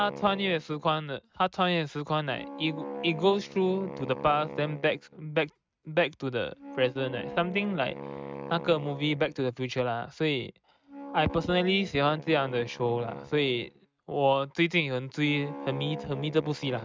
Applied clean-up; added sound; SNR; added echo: neural mask model RNNoise.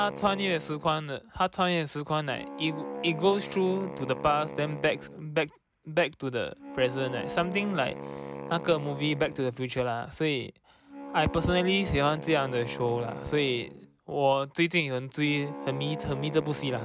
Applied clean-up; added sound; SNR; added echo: none; Wind instrument, woodwind instrument; 12 dB; none.